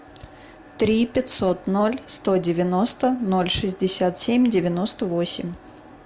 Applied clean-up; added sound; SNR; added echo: none; none; none; none.